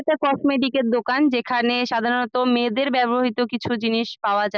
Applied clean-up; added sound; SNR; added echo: none; none; none; none.